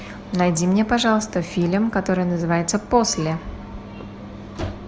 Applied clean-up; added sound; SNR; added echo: none; none; none; none.